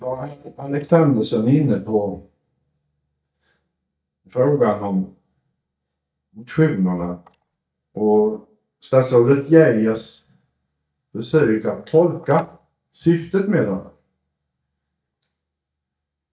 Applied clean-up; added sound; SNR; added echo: neural mask model DeepFilterNet 3.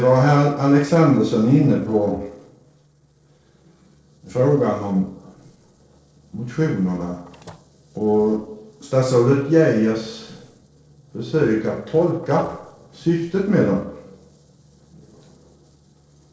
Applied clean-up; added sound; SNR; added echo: neural separator model SepFormer DNS4.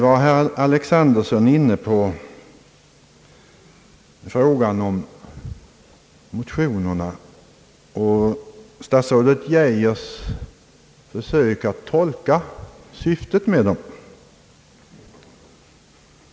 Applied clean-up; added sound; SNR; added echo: none; none; none; none.